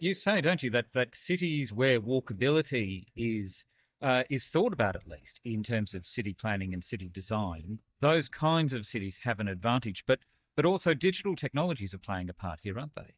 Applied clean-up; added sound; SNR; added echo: neural mask model DeepFilterNet 3.